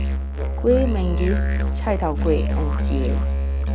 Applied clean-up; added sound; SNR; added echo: none; Musical instrument; -4 dB; none.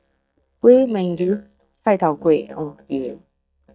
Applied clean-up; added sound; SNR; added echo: neural mask model DeepFilterNet 3.